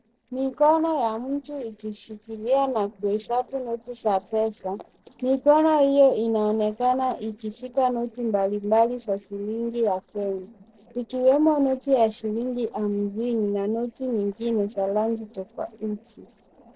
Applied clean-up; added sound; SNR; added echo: neural separator model SepFormer DNS4.